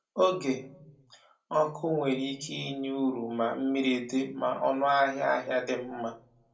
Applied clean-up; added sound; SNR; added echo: none; none; none; reverberation time 0.2 s.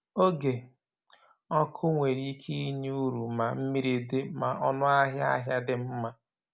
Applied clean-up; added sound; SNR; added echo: none; none; none; none.